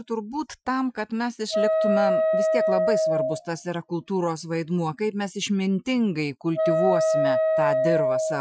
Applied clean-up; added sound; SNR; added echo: classical method Wiener filter.